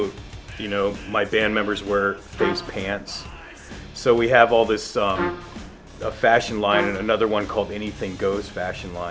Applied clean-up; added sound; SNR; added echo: none; Trumpet; 8 dB; none.